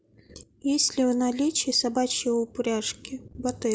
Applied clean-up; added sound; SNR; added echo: none; none; none; none.